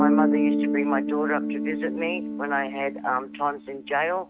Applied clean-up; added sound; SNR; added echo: neural mask model RNNoise.